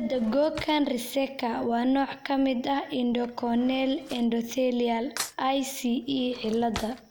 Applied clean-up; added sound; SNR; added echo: none; Cutlery, silverware / Drawer open or close; 18 dB; none.